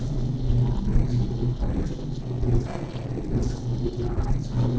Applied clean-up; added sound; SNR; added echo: neural separator model SepFormer DNS4.